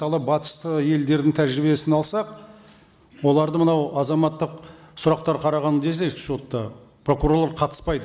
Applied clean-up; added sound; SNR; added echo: none; none; none; none.